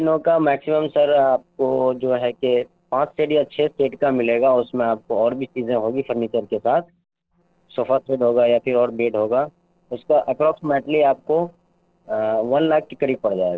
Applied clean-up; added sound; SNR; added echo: neural separator model SepFormer DNS4.